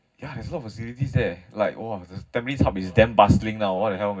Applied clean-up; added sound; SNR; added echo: none; none; none; reverberation time 0.4 s.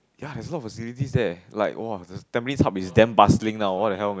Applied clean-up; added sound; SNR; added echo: none; none; none; none.